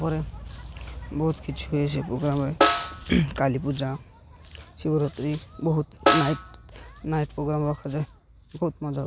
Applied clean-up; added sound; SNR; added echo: none; Snare drum; -1 dB; none.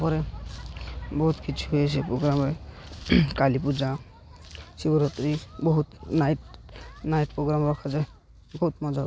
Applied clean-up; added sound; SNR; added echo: none; none; none; none.